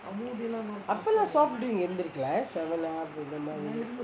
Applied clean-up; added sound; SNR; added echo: none; none; none; none.